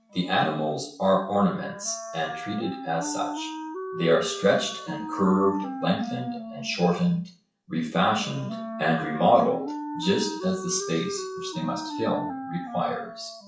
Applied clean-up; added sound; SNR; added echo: classical method WPE with log-MMSE.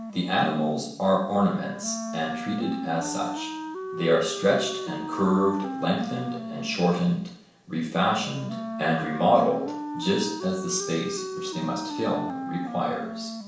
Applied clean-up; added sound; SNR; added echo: none; Wind instrument, woodwind instrument; 8 dB; reverberation time 0.7 s.